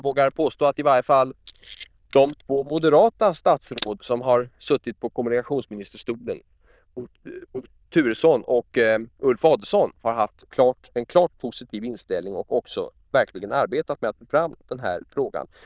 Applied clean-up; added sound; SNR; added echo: neural diffusion model UNIVERSE++.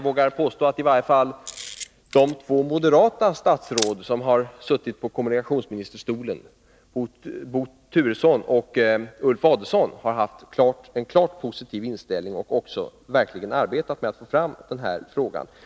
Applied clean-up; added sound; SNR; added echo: none; Camera; 15 dB; none.